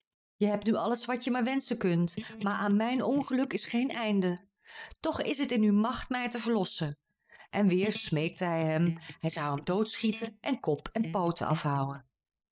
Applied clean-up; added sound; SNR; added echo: neural mask model DeepFilterNet 3.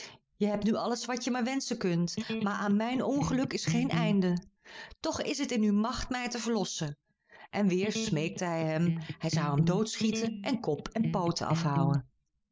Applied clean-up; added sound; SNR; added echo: none; Electric guitar; 3 dB; none.